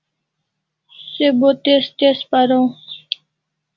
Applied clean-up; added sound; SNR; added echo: none; none; none; none.